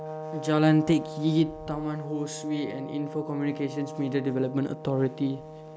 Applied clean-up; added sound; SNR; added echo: none; Brass instrument; 11 dB; none.